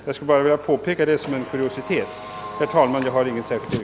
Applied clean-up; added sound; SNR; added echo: none; Car; 13 dB; none.